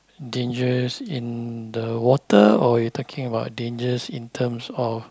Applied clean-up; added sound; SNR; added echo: none; none; none; none.